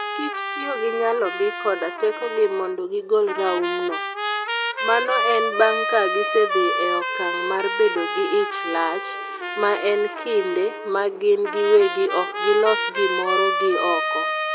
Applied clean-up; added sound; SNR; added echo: none; Trumpet; 4 dB; none.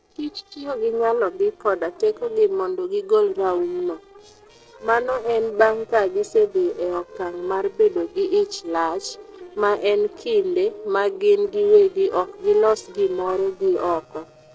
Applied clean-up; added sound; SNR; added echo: neural separator model SepFormer DNS4.